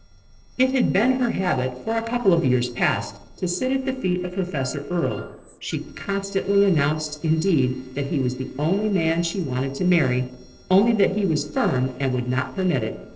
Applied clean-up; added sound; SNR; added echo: neural separator model SepFormer DNS4.